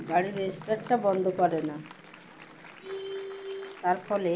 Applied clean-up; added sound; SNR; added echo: none; Applause; 20 dB; none.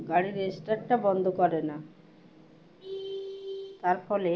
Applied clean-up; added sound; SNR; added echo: none; none; none; none.